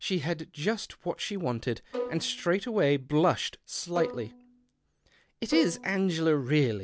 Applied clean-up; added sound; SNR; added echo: none; Bowed string instrument; 9 dB; none.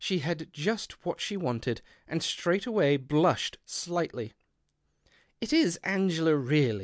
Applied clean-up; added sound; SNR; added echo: none; none; none; none.